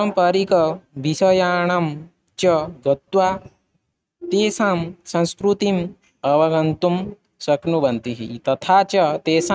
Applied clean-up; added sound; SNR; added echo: neural mask model RNNoise.